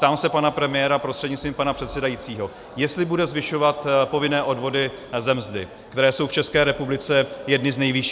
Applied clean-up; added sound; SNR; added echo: none; none; none; none.